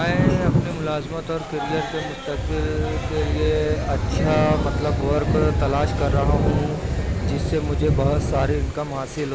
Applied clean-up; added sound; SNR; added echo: none; Wind + Thunder; -2 dB; none.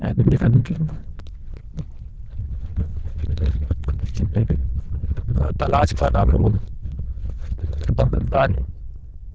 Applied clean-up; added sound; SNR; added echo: neural diffusion model UNIVERSE++.